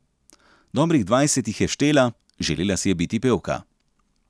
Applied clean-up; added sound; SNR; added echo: none; none; none; none.